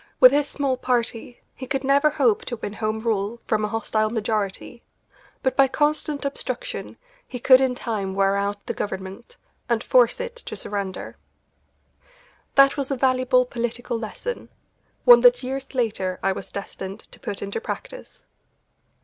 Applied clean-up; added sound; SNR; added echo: none; none; none; none.